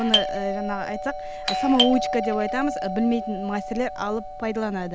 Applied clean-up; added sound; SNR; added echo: none; Doorbell; 2 dB; none.